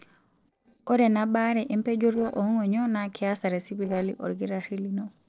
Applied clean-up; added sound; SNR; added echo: neural separator model SepFormer DNS4.